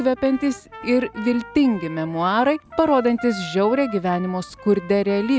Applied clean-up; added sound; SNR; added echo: none; Trumpet; 17 dB; none.